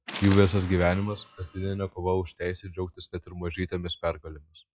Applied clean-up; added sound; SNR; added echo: classical method log-MMSE.